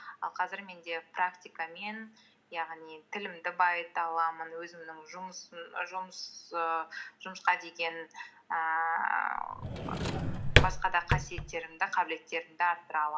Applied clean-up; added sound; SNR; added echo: none; Drawer open or close; -4 dB; none.